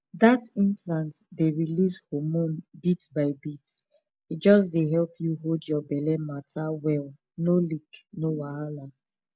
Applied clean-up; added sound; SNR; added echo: none; none; none; none.